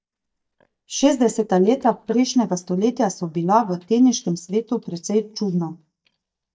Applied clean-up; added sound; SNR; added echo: neural mask model DeepFilterNet 3.